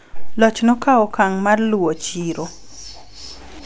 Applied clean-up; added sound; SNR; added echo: none; none; none; none.